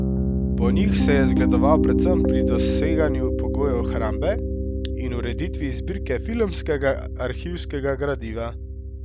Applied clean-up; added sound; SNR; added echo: none; Piano; -4 dB; none.